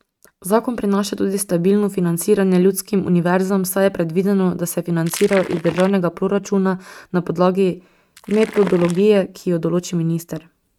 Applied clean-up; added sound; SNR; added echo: neural mask model RNNoise.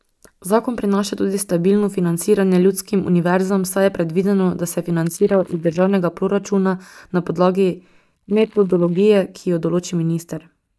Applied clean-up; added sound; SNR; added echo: neural mask model DeepFilterNet 3.